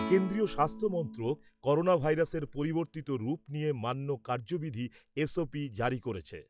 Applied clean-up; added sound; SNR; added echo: classical method log-MMSE.